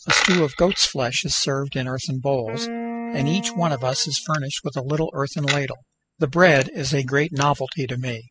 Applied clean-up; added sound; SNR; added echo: classical method spectral subtraction.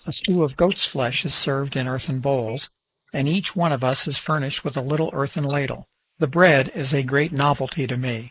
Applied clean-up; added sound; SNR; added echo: neural mask model Resemble Enhance denoiser.